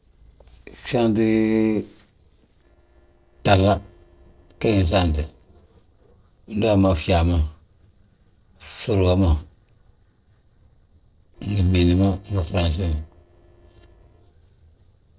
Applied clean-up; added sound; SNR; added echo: neural separator model SepFormer DNS4.